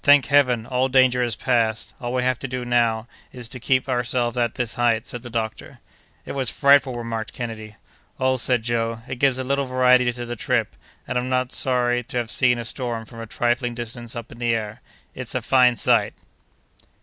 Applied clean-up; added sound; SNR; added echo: none; none; none; none.